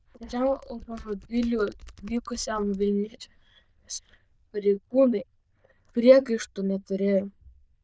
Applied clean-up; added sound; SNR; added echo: neural diffusion model UNIVERSE++.